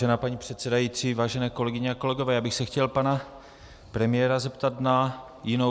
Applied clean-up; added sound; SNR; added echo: none; none; none; none.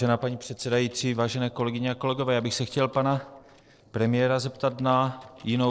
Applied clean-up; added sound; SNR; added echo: neural separator model SepFormer DNS4.